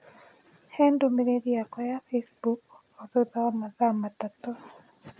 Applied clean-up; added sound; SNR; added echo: none; none; none; none.